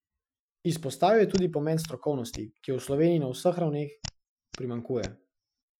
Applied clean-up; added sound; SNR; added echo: classical method Wiener filter.